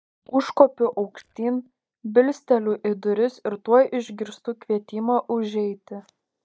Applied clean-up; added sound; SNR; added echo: neural mask model DeepFilterNet 3.